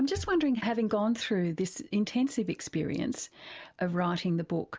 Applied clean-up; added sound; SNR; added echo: none; none; none; none.